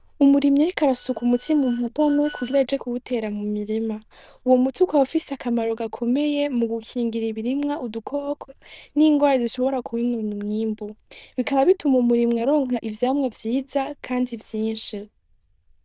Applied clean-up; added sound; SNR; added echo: neural diffusion model UNIVERSE++.